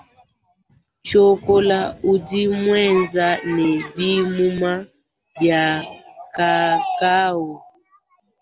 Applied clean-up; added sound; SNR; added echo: none; none; none; none.